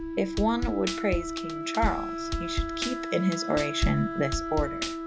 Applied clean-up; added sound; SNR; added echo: none; Wind instrument, woodwind instrument + Drum kit; 1 dB; none.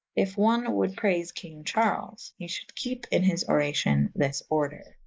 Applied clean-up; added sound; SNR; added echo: neural mask model Resemble Enhance denoiser.